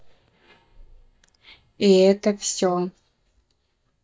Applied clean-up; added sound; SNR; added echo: neural mask model DeepFilterNet 3.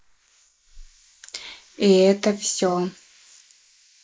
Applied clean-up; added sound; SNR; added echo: neural mask model Resemble Enhance denoiser.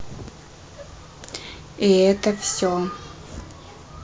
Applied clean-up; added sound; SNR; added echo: none; none; none; none.